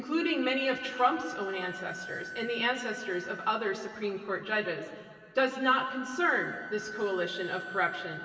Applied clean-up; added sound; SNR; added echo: none; Wind instrument, woodwind instrument; 12 dB; reverberation time 2.5 s.